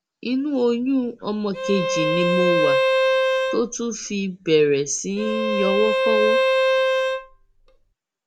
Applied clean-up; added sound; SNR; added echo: none; Bowed string instrument; -2 dB; none.